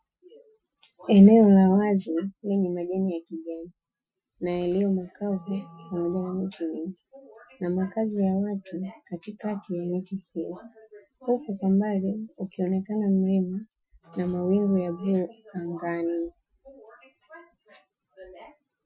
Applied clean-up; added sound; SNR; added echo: classical method Wiener filter.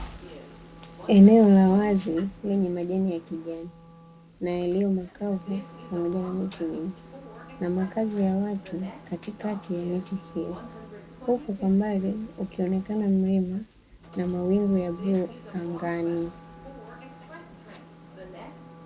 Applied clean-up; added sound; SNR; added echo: none; Subway, metro, underground + Wind instrument, woodwind instrument; 19 dB; none.